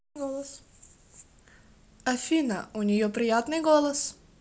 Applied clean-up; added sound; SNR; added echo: none; none; none; none.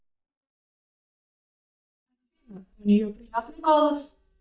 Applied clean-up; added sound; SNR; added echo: neural mask model DeepFilterNet 3.